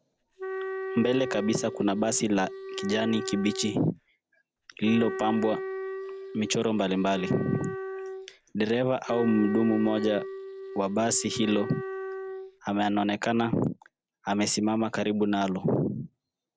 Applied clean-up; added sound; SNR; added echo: none; Wind instrument, woodwind instrument; 8 dB; none.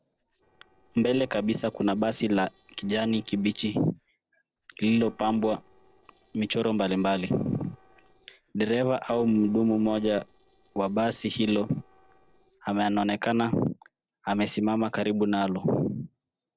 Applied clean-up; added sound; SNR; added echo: neural separator model SepFormer DNS4.